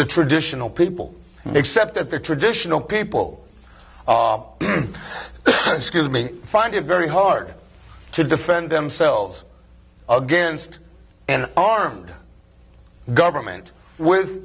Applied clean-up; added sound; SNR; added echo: none; none; none; none.